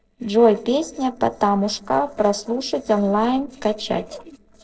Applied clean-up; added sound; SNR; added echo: neural separator model SepFormer DNS4.